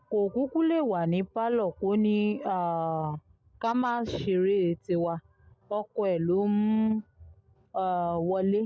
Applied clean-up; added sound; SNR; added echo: none; none; none; none.